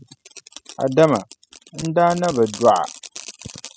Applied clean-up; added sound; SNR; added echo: classical method spectral subtraction.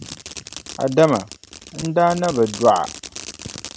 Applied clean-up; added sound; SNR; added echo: none; Fireworks; 15 dB; none.